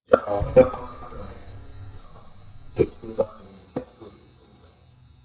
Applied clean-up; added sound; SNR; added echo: neural mask model DeepFilterNet 3.